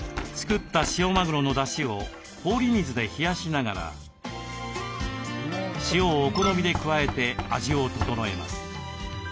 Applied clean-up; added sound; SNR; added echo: none; Knock; 13 dB; none.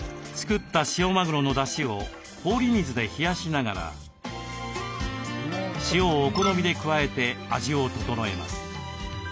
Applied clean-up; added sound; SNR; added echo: none; none; none; none.